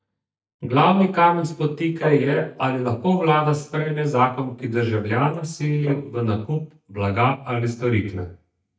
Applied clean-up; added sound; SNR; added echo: neural mask model DeepFilterNet 3.